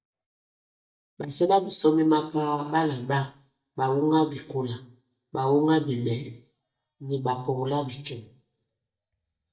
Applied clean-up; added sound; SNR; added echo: neural mask model DeepFilterNet 3.